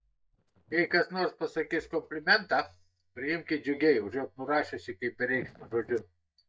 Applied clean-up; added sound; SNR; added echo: neural mask model DeepFilterNet 3.